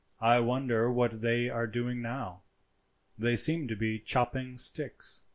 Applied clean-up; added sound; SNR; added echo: none; none; none; none.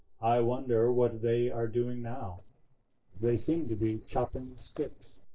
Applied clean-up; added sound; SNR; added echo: neural separator model SepFormer DNS4.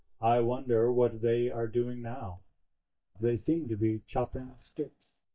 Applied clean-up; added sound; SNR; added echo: neural mask model DeepFilterNet 3.